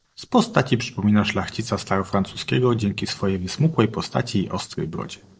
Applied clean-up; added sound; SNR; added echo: neural separator model SepFormer DNS4.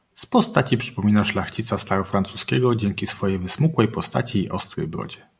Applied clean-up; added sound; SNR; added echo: none; none; none; none.